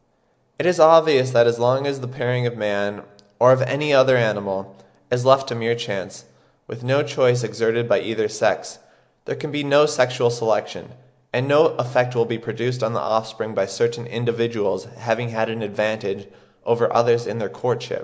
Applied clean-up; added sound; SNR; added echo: none; none; none; none.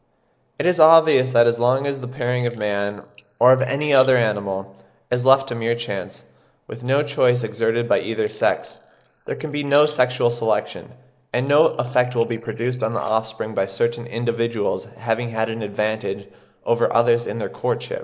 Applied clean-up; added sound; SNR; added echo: neural mask model Resemble Enhance denoiser.